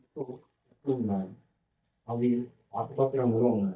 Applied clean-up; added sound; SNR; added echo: neural mask model DeepFilterNet 3.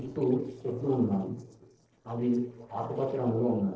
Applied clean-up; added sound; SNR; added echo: neural separator model SepFormer DNS4.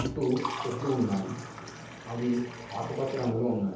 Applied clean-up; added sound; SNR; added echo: none; Liquid; 10 dB; reverberation time 0.8 s.